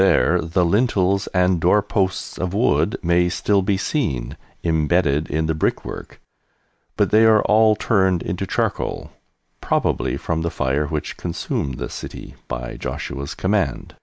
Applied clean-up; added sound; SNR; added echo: none; none; none; none.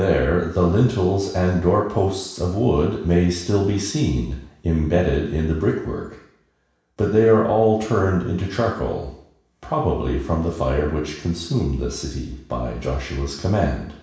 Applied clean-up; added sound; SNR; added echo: none; none; none; reverberation time 0.7 s.